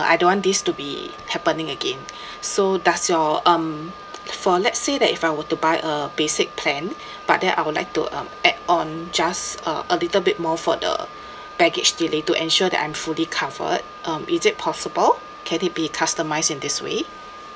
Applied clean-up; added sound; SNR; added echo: none; Alarm; 18 dB; none.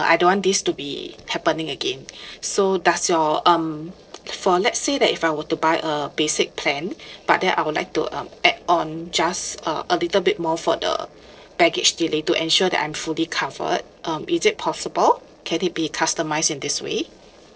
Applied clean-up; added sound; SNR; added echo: neural separator model SepFormer DNS4.